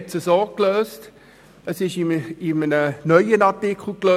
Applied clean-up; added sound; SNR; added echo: none; none; none; none.